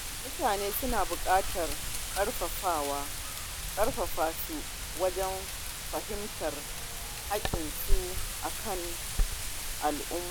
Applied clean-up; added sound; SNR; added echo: none; Wind; -1 dB; none.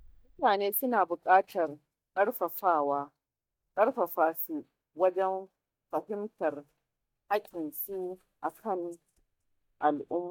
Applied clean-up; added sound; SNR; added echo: neural mask model DeepFilterNet 3.